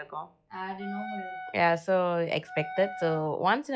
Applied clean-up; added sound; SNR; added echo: classical method log-MMSE.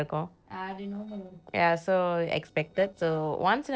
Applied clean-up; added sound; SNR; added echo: neural separator model SepFormer DNS4.